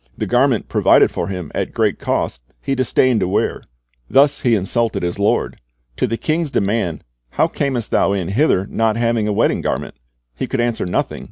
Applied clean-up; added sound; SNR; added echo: none; none; none; none.